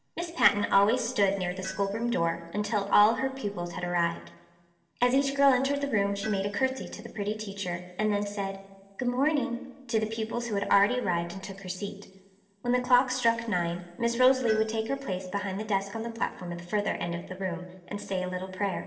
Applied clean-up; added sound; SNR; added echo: neural separator model SepFormer DNS4.